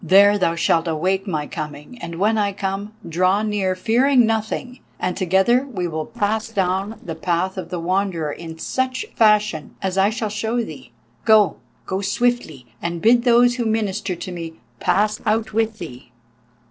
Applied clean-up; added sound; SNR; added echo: neural separator model SepFormer DNS4.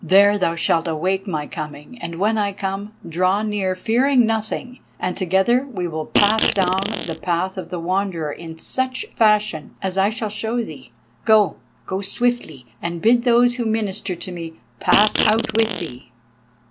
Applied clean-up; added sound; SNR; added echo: none; Fart; 1 dB; none.